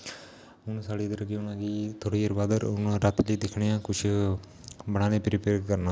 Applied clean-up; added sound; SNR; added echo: none; none; none; none.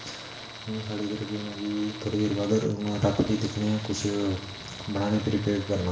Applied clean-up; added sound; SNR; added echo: none; Tools; 13 dB; reverberation time 0.8 s.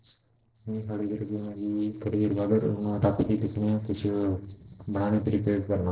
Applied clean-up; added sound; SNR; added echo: neural separator model SepFormer DNS4.